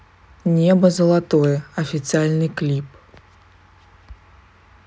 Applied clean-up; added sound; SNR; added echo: none; none; none; none.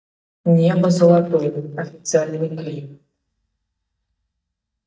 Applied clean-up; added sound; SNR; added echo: neural mask model DeepFilterNet 3.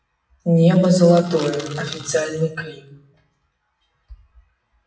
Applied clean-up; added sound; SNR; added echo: classical method WPE with log-MMSE.